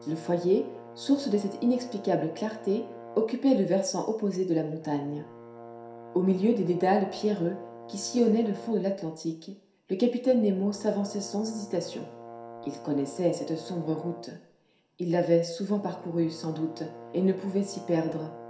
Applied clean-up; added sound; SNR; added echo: none; Brass instrument; 17 dB; reverberation time 0.7 s.